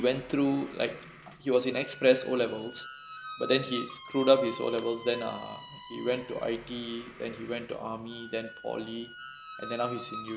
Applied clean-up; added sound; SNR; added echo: none; Squeak; 14 dB; none.